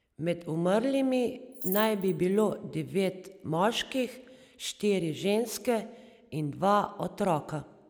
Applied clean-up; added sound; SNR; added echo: none; Rattle / Keys jangling; 13 dB; none.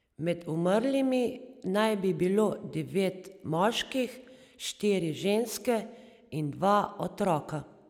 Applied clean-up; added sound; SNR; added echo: none; none; none; none.